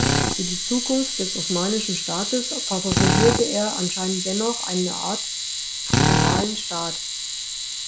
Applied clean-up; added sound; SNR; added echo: none; Drill + Camera; -3 dB; none.